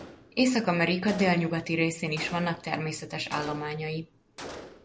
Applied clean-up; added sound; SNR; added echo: none; Gunshot, gunfire; 16 dB; none.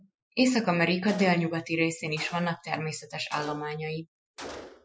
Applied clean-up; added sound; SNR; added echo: classical method Wiener filter.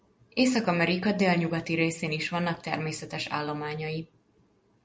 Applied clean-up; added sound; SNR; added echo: none; none; none; none.